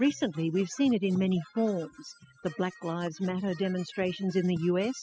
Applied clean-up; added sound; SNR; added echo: classical method spectral subtraction.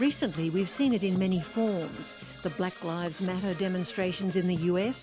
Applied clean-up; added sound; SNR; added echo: none; Brass instrument / Percussion; 15 dB; none.